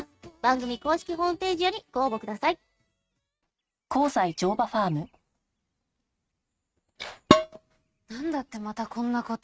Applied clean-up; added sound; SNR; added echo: neural mask model RNNoise.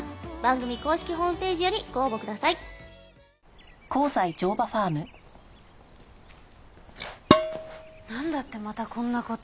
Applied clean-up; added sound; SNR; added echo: none; Dishes, pots, and pans; -4 dB; none.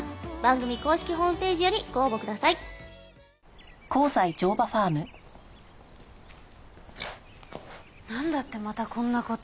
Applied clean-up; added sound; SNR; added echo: none; none; none; none.